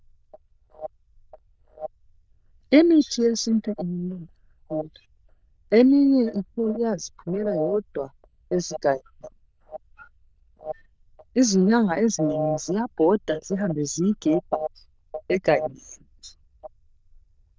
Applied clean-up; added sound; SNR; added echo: neural diffusion model UNIVERSE++.